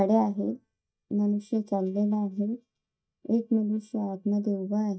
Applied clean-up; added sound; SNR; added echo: neural mask model DeepFilterNet 3.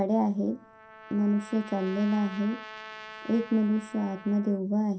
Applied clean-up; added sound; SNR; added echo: none; Trumpet; 17 dB; reverberation time 0.3 s.